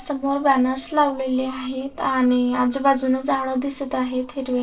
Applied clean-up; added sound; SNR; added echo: neural separator model SepFormer DNS4.